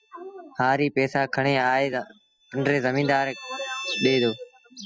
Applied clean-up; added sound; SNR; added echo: classical method spectral subtraction.